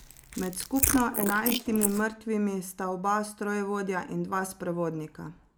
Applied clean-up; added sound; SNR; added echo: neural mask model Resemble Enhance denoiser.